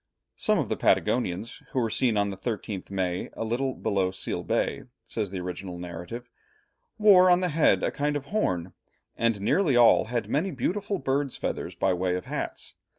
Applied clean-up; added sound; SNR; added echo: none; none; none; none.